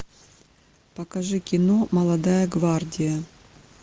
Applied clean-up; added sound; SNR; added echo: none; none; none; none.